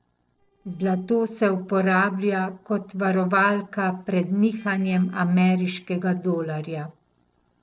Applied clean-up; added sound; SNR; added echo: neural separator model SepFormer DNS4.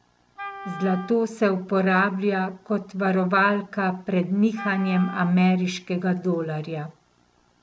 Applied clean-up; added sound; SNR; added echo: none; Wind instrument, woodwind instrument; 15 dB; none.